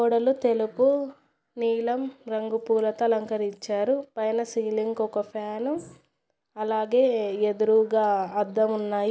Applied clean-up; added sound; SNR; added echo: none; none; none; none.